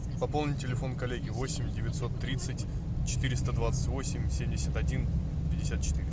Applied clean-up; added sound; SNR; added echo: none; none; none; none.